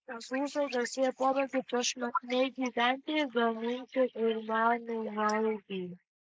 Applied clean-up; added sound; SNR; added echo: neural mask model Resemble Enhance denoiser.